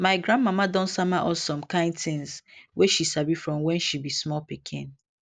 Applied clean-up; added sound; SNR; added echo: none; none; none; none.